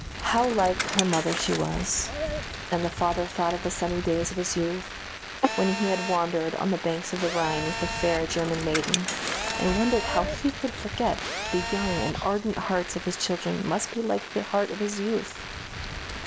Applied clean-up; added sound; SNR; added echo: none; Bicycle + Telephone; 5 dB; none.